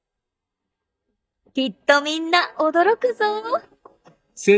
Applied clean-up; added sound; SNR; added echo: neural mask model DeepFilterNet 3.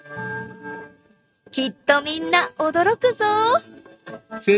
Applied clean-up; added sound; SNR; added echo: neural mask model RNNoise.